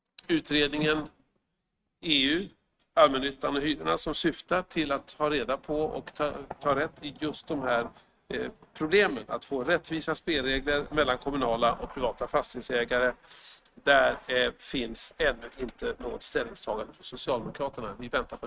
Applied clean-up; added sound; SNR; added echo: neural mask model RNNoise.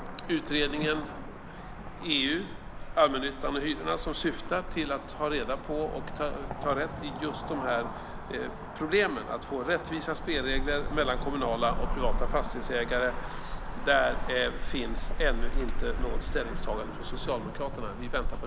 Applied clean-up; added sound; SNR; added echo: none; Cricket / Motor vehicle (road); 1 dB; none.